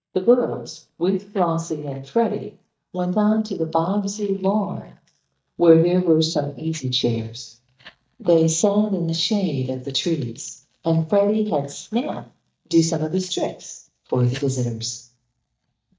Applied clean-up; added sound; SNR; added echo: neural mask model DeepFilterNet 3.